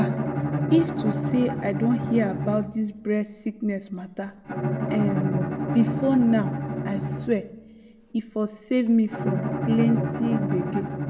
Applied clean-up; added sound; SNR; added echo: none; Bowed string instrument; 3 dB; reverberation time 0.9 s.